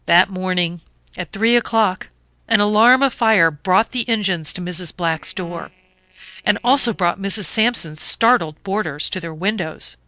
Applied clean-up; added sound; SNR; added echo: neural separator model SepFormer DNS4.